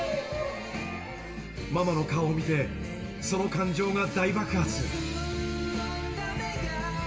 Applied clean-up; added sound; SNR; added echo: none; Electric guitar / Strum; 14 dB; reverberation time 1.1 s.